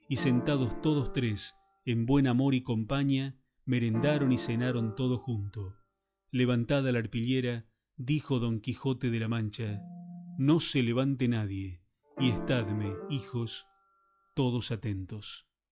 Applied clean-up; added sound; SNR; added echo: classical method log-MMSE.